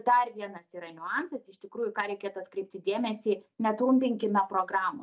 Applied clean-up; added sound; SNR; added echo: none; none; none; none.